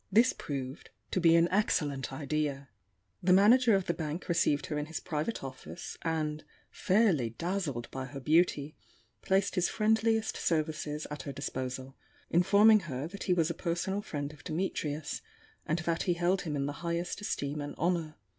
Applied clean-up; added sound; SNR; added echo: none; none; none; none.